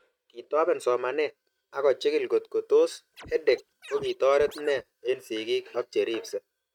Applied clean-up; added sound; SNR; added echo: neural mask model RNNoise.